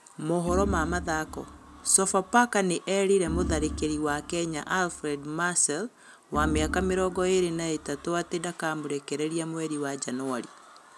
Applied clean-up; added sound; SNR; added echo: none; Organ; 8 dB; none.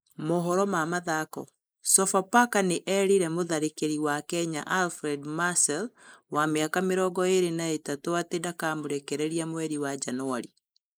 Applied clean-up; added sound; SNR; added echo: neural mask model Resemble Enhance denoiser.